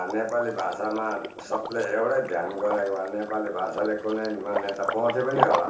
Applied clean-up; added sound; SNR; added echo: none; Liquid; 5 dB; reverberation time 0.7 s.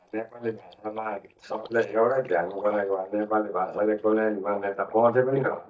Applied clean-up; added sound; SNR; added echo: neural mask model DeepFilterNet 3.